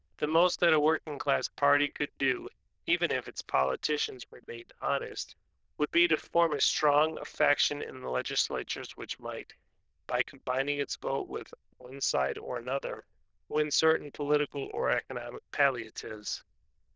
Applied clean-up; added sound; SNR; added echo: neural diffusion model UNIVERSE++.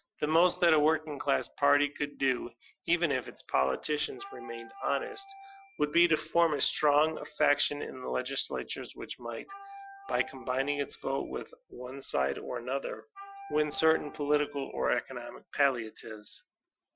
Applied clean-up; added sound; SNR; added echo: classical method Wiener filter.